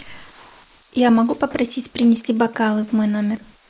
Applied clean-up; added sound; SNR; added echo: neural mask model Resemble Enhance denoiser.